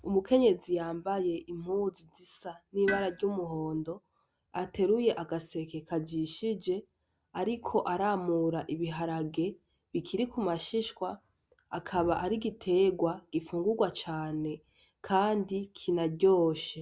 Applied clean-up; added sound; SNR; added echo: none; Tools; 14 dB; none.